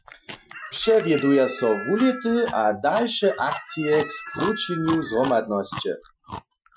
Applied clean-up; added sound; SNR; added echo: classical method Wiener filter.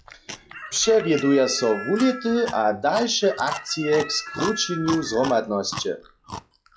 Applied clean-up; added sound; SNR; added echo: classical method log-MMSE.